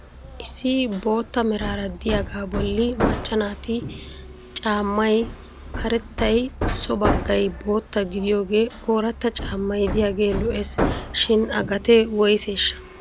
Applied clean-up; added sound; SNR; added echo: none; Hammer; 8 dB; none.